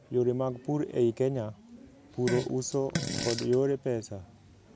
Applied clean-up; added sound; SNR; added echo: none; Fart; 6 dB; none.